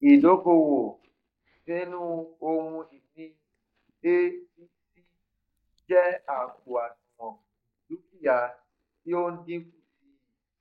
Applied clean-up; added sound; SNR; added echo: neural mask model DeepFilterNet 3.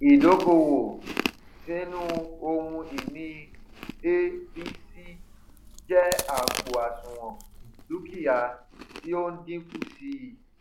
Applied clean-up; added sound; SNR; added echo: none; Chewing, mastication; 11 dB; none.